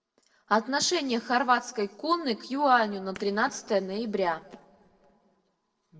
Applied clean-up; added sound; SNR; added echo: neural separator model SepFormer DNS4.